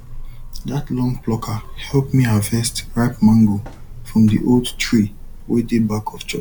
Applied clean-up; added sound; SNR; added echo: none; Buzz; 14 dB; none.